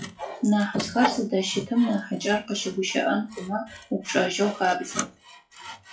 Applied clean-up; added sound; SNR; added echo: classical method WPE with log-MMSE.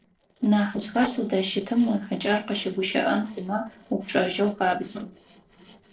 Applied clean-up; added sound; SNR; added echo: neural separator model SepFormer DNS4.